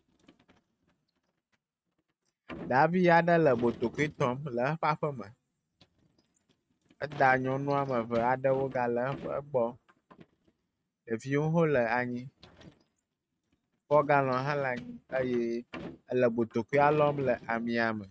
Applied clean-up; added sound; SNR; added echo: neural mask model RNNoise.